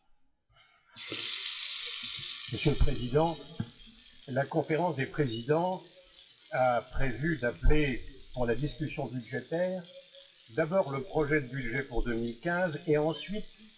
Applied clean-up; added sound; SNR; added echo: classical method WPE with log-MMSE.